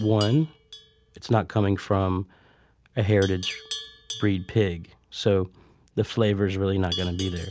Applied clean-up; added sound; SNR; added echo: none; Livestock, farm animals, working animals; 16 dB; none.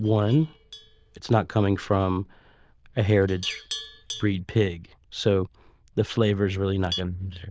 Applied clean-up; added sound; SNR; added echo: neural diffusion model UNIVERSE++.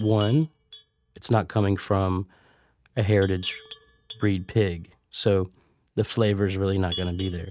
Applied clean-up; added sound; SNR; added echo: neural mask model RNNoise.